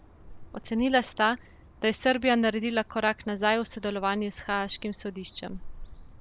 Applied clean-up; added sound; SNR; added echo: none; Bird; 17 dB; none.